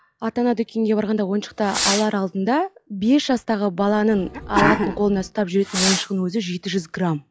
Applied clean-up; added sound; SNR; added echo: classical method log-MMSE.